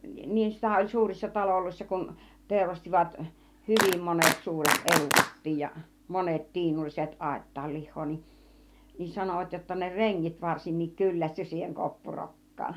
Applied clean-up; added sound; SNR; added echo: none; Clapping; -3 dB; none.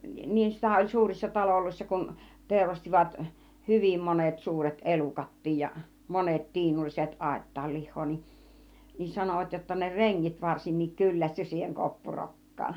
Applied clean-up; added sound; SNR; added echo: none; none; none; none.